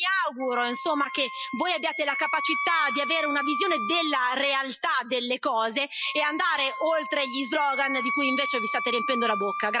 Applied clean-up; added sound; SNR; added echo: classical method Wiener filter.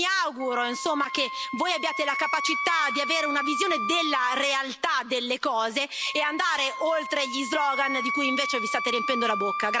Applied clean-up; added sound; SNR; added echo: none; Wind instrument, woodwind instrument; 5 dB; none.